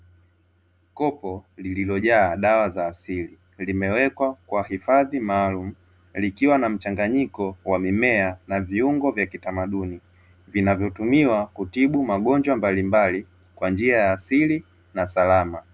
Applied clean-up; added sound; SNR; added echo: none; none; none; none.